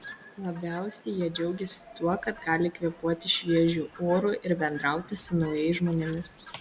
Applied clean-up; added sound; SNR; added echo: none; Chirp, tweet; 20 dB; none.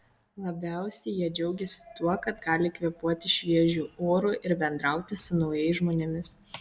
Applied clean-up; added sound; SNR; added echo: none; none; none; none.